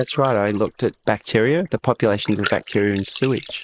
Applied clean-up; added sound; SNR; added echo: neural mask model Resemble Enhance denoiser.